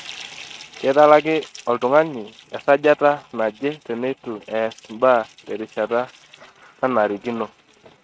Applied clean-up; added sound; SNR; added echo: neural mask model RNNoise.